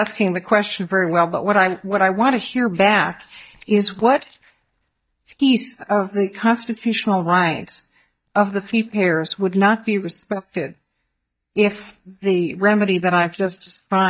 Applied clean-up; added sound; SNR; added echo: neural mask model DeepFilterNet 3.